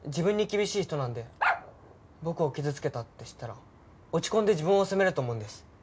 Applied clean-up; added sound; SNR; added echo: none; Bark; 3 dB; none.